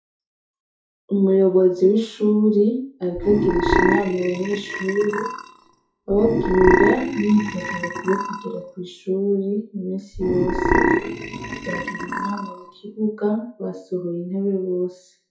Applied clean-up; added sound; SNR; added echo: classical method WPE with log-MMSE.